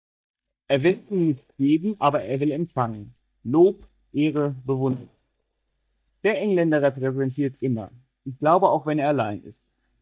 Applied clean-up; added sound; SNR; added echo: neural mask model DeepFilterNet 3.